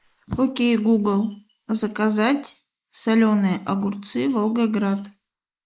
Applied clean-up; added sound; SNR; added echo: neural mask model Resemble Enhance denoiser.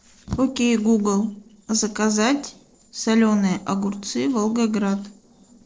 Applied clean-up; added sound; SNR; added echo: neural separator model SepFormer DNS4.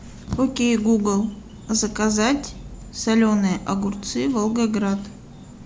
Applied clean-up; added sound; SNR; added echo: none; Insect; 19 dB; none.